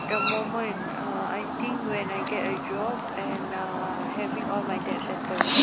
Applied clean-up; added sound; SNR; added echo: none; Chirp, tweet; -3 dB; none.